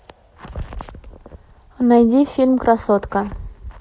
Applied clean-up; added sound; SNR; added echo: none; none; none; none.